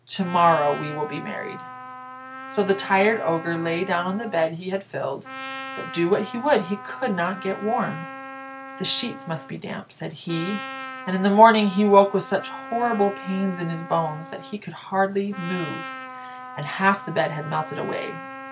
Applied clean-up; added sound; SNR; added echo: none; Trumpet; 13 dB; none.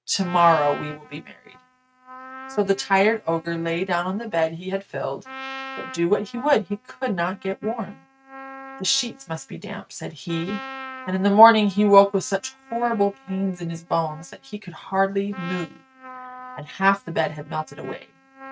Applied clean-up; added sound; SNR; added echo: neural mask model RNNoise.